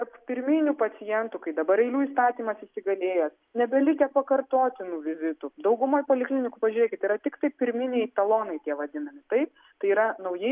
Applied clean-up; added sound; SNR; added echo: none; none; none; none.